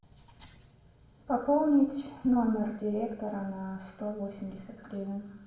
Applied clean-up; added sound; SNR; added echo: none; none; none; reverberation time 0.7 s.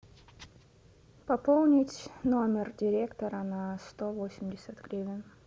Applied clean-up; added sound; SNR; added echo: none; none; none; none.